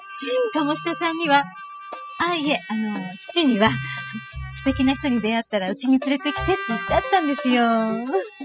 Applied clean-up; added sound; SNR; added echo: classical method spectral subtraction.